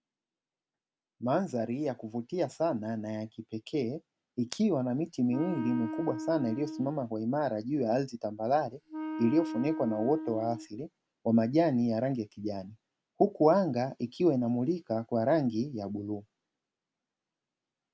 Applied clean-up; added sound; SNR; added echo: none; Wind instrument, woodwind instrument; 7 dB; none.